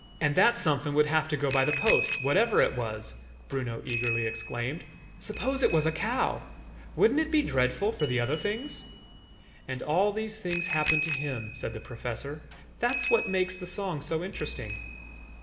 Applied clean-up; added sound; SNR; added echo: none; Bicycle bell; 3 dB; reverberation time 1.0 s.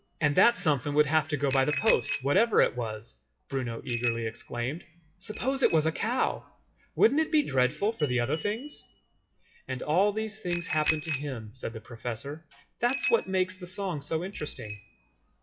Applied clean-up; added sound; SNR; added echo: classical method WPE with log-MMSE.